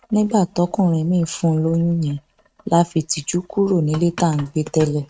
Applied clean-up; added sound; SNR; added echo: neural mask model RNNoise.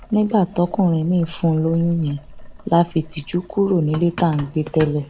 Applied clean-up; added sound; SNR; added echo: none; Boiling; 18 dB; none.